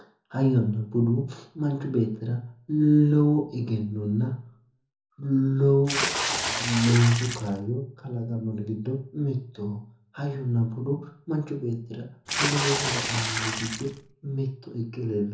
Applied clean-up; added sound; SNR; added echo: none; Water / Splash, splatter; 3 dB; reverberation time 0.6 s.